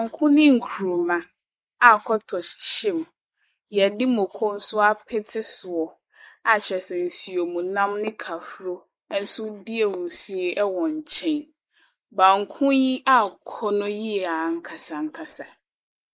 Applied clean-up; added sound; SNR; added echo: neural mask model Resemble Enhance denoiser.